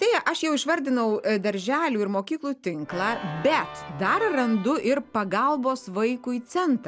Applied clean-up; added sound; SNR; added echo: none; Organ; 18 dB; none.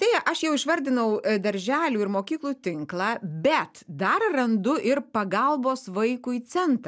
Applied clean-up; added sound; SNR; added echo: none; none; none; none.